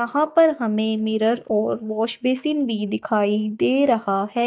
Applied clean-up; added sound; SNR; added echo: neural mask model DeepFilterNet 3.